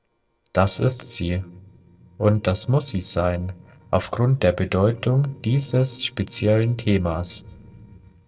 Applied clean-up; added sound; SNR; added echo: neural separator model SepFormer DNS4.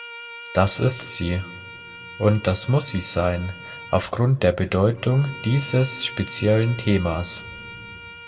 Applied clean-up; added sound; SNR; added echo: none; Bowed string instrument; 16 dB; reverberation time 1.1 s.